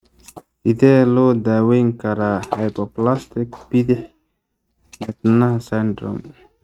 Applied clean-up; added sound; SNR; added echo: neural mask model RNNoise.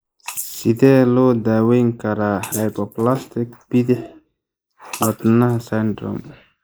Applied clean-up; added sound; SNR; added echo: neural mask model Resemble Enhance denoiser.